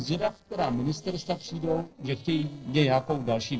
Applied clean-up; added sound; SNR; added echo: neural separator model SepFormer DNS4.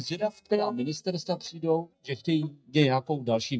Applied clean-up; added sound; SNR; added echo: neural mask model DeepFilterNet 3.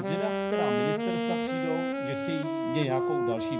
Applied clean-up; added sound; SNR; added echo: none; Wind instrument, woodwind instrument; -4 dB; reverberation time 0.4 s.